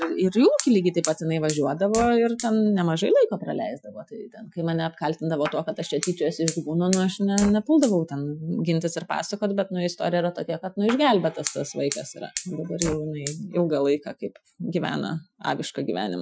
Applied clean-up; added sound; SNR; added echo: classical method Wiener filter.